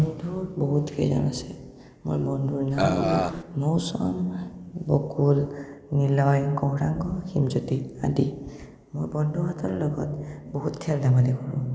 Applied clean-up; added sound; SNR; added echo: none; Burping, eructation; 0 dB; none.